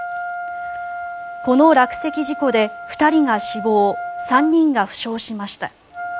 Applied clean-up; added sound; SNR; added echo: none; Wind instrument, woodwind instrument; 11 dB; none.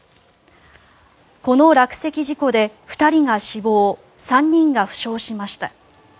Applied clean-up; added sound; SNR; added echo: none; none; none; none.